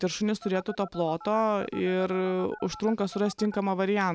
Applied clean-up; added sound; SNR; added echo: none; Telephone; 18 dB; none.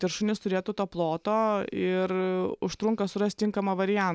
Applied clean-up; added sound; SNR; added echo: none; none; none; none.